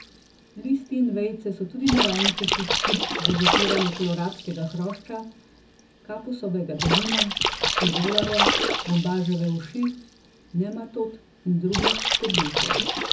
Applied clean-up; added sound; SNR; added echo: none; Splash, splatter; -1 dB; reverberation time 0.4 s.